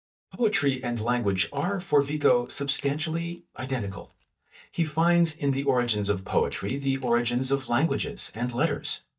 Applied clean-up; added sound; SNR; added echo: neural mask model DeepFilterNet 3.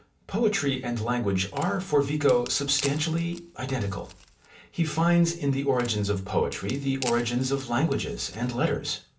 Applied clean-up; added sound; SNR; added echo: none; Wood; 17 dB; reverberation time 0.3 s.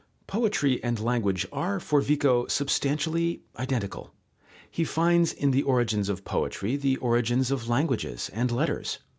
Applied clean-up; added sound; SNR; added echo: none; none; none; none.